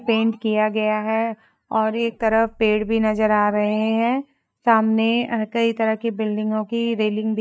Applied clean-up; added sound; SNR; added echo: neural mask model DeepFilterNet 3.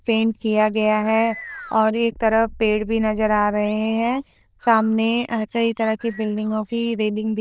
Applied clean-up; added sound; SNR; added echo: neural diffusion model UNIVERSE++.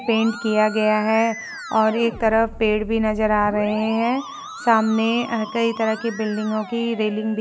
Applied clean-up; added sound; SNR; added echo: none; Musical instrument; 14 dB; none.